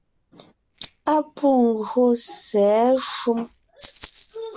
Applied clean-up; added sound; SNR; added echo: none; Rattle (instrument); 14 dB; none.